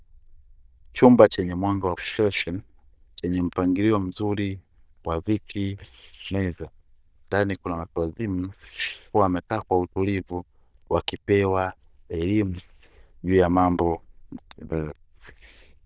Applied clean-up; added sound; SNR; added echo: neural diffusion model UNIVERSE++.